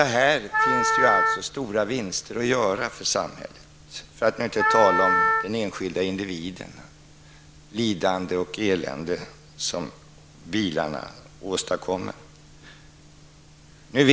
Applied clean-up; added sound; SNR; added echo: none; Wind instrument, woodwind instrument; -3 dB; none.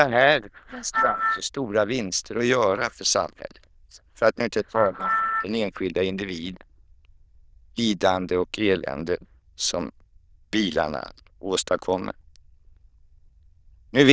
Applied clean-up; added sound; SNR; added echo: neural diffusion model UNIVERSE++.